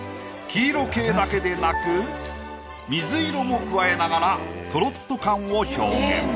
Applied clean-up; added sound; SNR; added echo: none; none; none; none.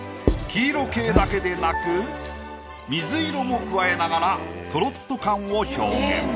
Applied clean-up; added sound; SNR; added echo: none; Writing; 1 dB; none.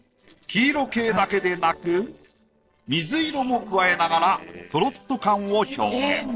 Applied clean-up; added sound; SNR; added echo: neural separator model SepFormer DNS4.